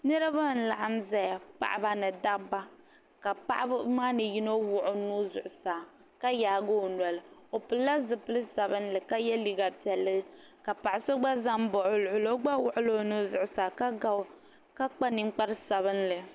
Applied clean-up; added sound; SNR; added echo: none; none; none; none.